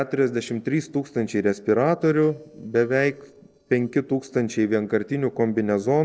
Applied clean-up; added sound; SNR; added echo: neural separator model SepFormer DNS4.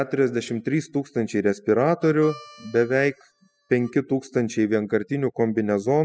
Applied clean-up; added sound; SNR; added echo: classical method spectral subtraction.